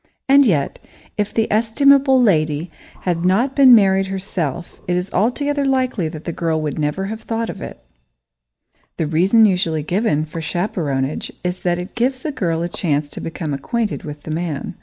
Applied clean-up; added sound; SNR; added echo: none; none; none; none.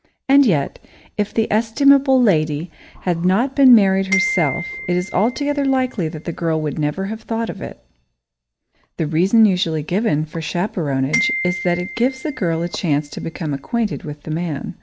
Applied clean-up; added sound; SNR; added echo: none; Glockenspiel; 9 dB; none.